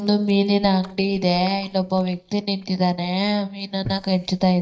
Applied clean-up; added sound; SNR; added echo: neural mask model DeepFilterNet 3.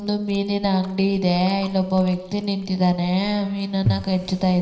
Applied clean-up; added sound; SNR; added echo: neural separator model SepFormer DNS4.